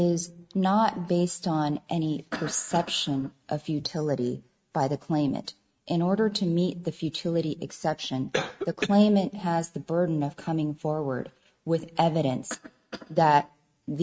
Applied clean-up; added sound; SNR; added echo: neural mask model RNNoise.